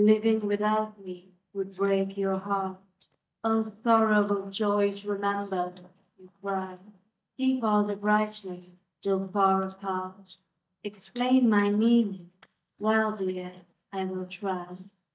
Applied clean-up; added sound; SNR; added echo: neural mask model DeepFilterNet 3.